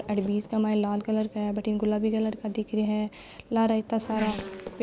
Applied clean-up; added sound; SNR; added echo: none; Race car, auto racing / Accelerating, revving, vroom; 14 dB; none.